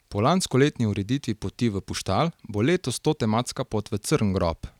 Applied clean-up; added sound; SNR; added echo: none; none; none; none.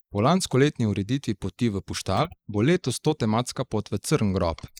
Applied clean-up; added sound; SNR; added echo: neural mask model Resemble Enhance denoiser.